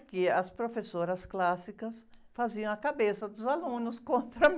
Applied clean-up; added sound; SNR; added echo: none; none; none; none.